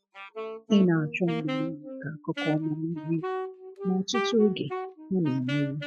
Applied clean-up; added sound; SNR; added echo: classical method Wiener filter.